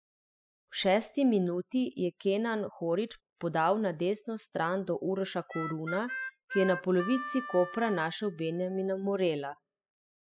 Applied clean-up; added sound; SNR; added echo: classical method spectral subtraction.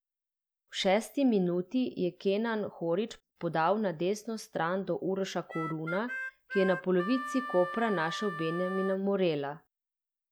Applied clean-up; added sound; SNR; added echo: none; Harmonica; 8 dB; none.